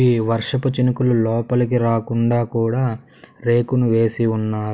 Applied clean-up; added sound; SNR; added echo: none; none; none; none.